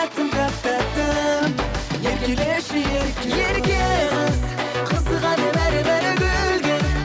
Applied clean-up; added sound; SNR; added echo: none; none; none; none.